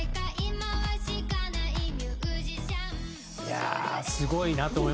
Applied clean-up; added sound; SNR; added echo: none; none; none; none.